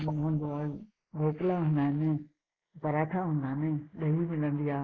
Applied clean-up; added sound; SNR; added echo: neural mask model Resemble Enhance denoiser.